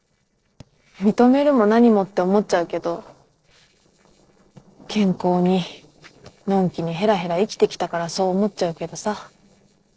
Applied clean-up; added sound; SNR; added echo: neural separator model SepFormer DNS4.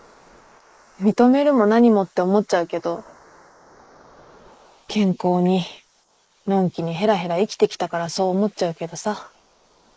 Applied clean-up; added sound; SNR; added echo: neural mask model Resemble Enhance denoiser.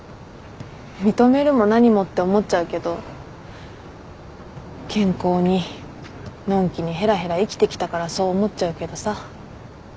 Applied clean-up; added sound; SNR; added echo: none; none; none; none.